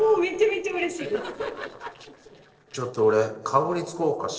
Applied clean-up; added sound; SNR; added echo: neural separator model SepFormer DNS4.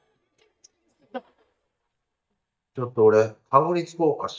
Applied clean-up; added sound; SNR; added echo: neural mask model DeepFilterNet 3.